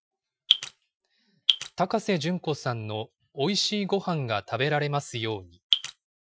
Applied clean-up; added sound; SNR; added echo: classical method Wiener filter.